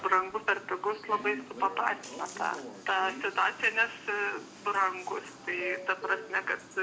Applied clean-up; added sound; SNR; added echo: none; Subway, metro, underground; 15 dB; none.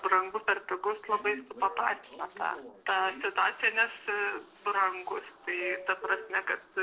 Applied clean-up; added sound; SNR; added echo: neural separator model SepFormer DNS4.